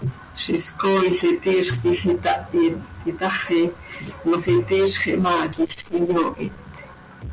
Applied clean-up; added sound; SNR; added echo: none; Tabla; 14 dB; none.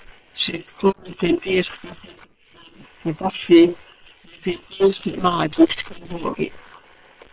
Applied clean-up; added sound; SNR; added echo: neural separator model SepFormer WHAM!.